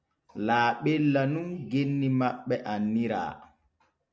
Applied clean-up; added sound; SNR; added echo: none; none; none; none.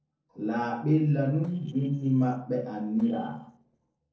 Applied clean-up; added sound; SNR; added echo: neural separator model SepFormer DNS4.